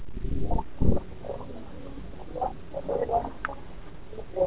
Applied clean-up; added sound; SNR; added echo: none; none; none; none.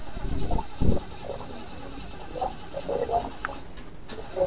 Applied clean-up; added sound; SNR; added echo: none; Engine starting / Car; 19 dB; none.